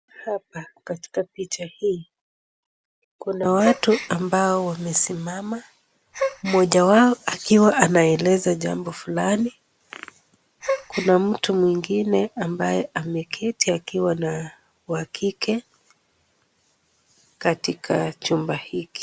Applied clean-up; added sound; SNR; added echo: none; Gasp; 11 dB; none.